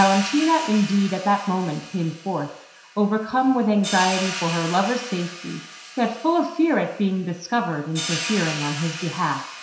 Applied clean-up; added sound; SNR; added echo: none; Hi-hat; 11 dB; reverberation time 0.7 s.